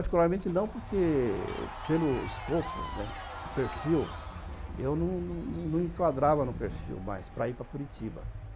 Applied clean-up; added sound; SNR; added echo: none; Crowd / Cheering + Train; 9 dB; none.